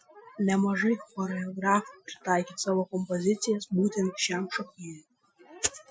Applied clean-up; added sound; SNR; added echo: classical method Wiener filter.